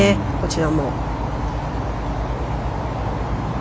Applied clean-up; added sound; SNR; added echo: none; none; none; none.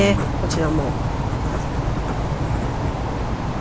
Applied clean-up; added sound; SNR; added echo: none; Writing + Water; 3 dB; none.